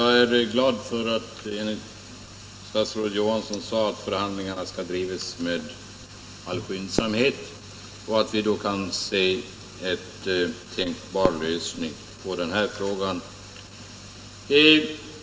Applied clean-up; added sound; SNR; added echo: none; Fireworks; 11 dB; reverberation time 2.9 s.